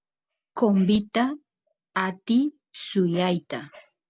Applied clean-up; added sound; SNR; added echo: none; none; none; none.